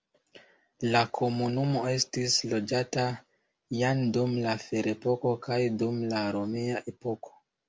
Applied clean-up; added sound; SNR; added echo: none; none; none; none.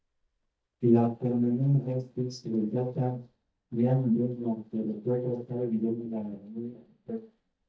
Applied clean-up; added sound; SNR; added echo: neural mask model DeepFilterNet 3.